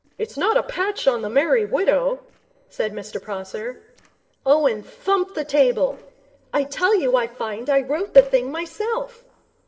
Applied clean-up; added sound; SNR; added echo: neural separator model SepFormer DNS4.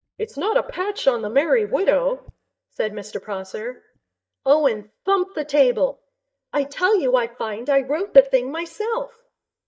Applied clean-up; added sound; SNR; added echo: neural mask model DeepFilterNet 3.